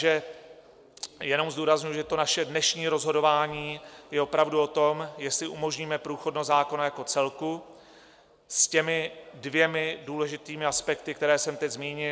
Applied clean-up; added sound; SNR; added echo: none; none; none; none.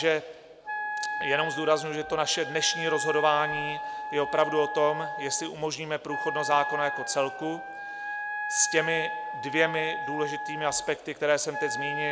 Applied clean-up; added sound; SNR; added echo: none; Wind instrument, woodwind instrument; 5 dB; none.